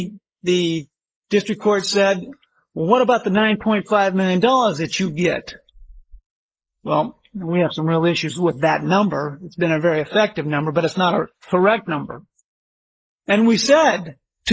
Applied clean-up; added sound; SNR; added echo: neural mask model Resemble Enhance denoiser.